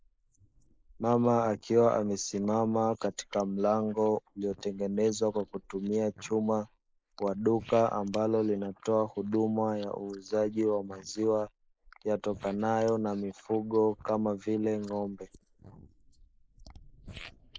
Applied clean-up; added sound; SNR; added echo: neural mask model Resemble Enhance denoiser.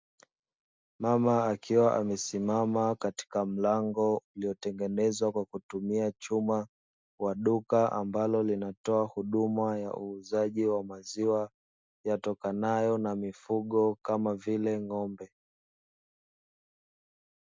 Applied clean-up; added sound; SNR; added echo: none; none; none; none.